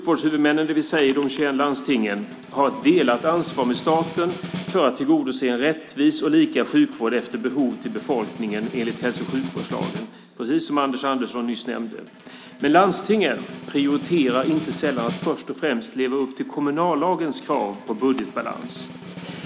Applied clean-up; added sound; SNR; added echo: none; Snare drum; 15 dB; none.